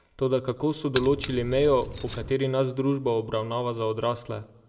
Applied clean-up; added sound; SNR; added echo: none; Keys jangling; 10 dB; reverberation time 0.7 s.